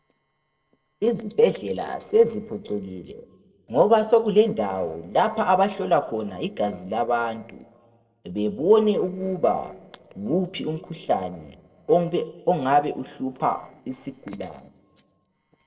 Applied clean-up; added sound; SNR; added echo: neural separator model SepFormer DNS4.